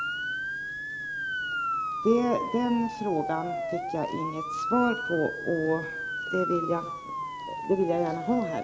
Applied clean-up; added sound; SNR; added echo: none; Motor vehicle (road) / Siren; 4 dB; none.